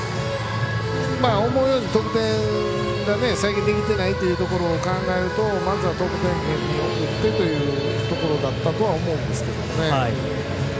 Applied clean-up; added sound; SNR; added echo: none; Wind instrument, woodwind instrument; 11 dB; none.